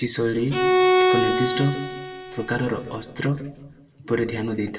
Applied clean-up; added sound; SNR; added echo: none; Bowed string instrument; -3 dB; reverberation time 1.4 s.